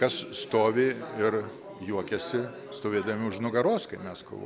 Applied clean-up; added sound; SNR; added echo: none; none; none; none.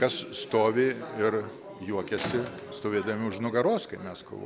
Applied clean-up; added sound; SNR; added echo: none; Squeak / Rattle / Slam; 17 dB; none.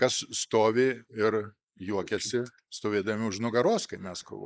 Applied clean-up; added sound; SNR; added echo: neural mask model Resemble Enhance denoiser.